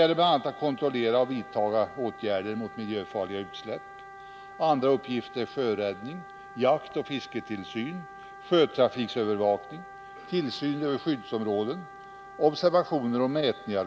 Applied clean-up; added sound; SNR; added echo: none; Wind instrument, woodwind instrument; 17 dB; none.